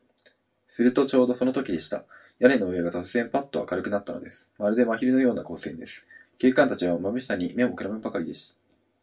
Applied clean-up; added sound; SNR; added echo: none; none; none; reverberation time 0.2 s.